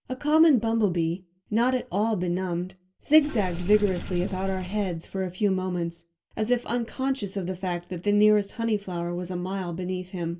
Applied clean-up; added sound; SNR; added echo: none; Sink (filling or washing) / Water; 15 dB; reverberation time 0.2 s.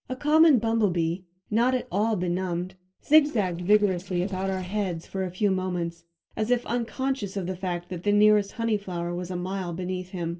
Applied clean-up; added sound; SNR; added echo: neural separator model SepFormer DNS4.